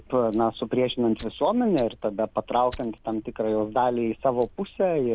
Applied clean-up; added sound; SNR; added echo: none; Fire; 18 dB; none.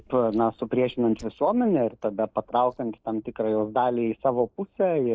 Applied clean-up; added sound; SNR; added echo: neural mask model DeepFilterNet 3.